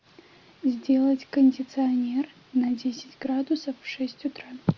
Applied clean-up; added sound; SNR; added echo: none; none; none; none.